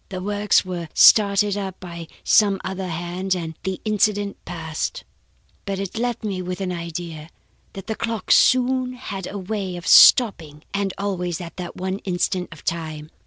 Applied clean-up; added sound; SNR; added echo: none; none; none; none.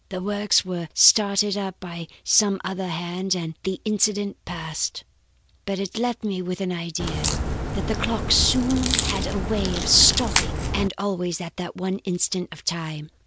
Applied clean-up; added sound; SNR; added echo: none; Crack; 0 dB; none.